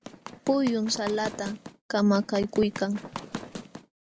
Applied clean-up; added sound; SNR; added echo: none; Run; 12 dB; none.